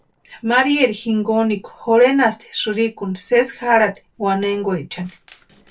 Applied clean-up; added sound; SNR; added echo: neural separator model SepFormer DNS4.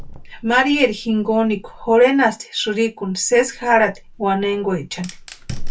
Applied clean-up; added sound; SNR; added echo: none; Fire; 12 dB; reverberation time 0.1 s.